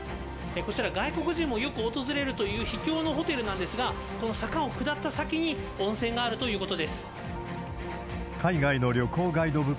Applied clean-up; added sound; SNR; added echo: none; none; none; none.